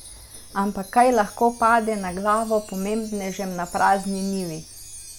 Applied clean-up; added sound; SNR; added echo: none; Wind chime; 19 dB; none.